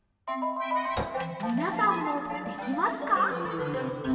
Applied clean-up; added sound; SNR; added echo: none; Chink, clink; 12 dB; reverberation time 2.4 s.